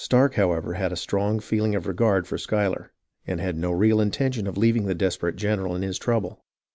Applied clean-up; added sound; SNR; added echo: none; none; none; none.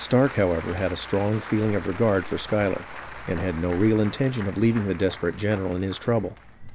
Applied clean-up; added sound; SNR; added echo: none; Applause / Crowd; 14 dB; none.